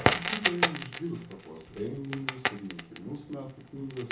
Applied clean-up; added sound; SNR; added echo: none; Crackle; -5 dB; reverberation time 0.7 s.